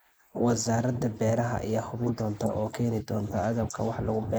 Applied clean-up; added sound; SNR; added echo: neural mask model Resemble Enhance denoiser.